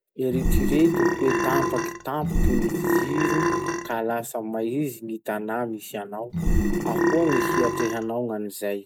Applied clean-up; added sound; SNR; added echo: none; Burping, eructation; -4 dB; none.